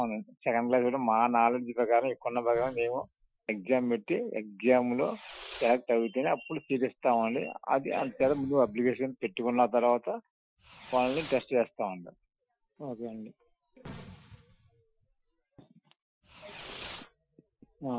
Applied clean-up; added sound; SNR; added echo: classical method Wiener filter.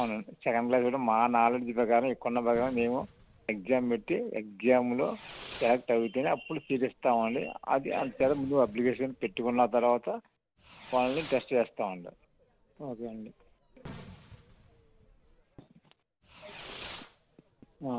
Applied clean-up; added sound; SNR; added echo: none; Fireworks; 20 dB; none.